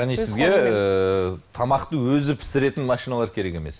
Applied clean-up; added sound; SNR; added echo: none; none; none; none.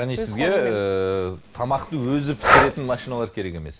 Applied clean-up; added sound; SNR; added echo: none; Breathing; -1 dB; none.